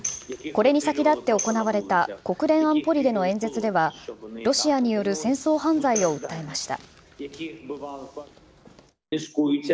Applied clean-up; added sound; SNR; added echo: none; Tambourine; 14 dB; none.